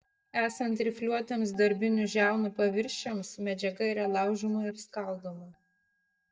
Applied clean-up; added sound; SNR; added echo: neural mask model DeepFilterNet 3.